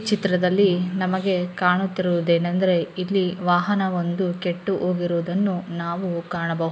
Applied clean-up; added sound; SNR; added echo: none; none; none; none.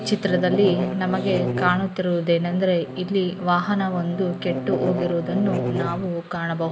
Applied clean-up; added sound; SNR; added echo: none; Buzz; 6 dB; none.